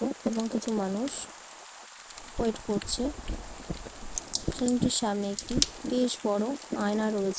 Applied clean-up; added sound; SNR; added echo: neural mask model Resemble Enhance denoiser.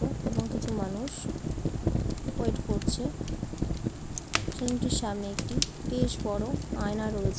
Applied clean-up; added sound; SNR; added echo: none; Fire; -3 dB; none.